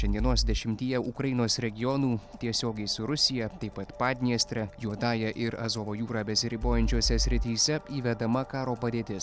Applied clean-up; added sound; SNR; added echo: none; none; none; none.